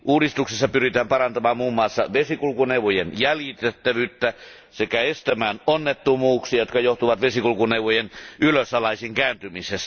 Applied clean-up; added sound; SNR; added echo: none; none; none; none.